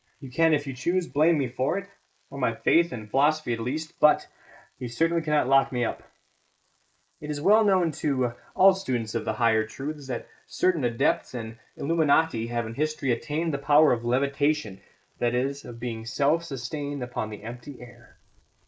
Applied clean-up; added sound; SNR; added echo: neural mask model Resemble Enhance denoiser.